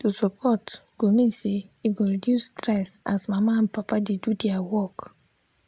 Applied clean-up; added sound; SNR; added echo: none; none; none; none.